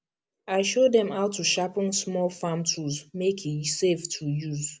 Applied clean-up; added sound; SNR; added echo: none; none; none; none.